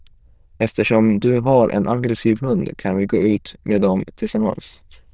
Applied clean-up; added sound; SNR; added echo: neural diffusion model UNIVERSE++.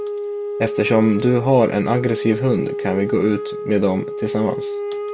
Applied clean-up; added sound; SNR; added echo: none; Wind instrument, woodwind instrument; 7 dB; none.